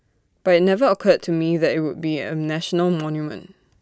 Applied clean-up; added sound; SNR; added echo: none; none; none; none.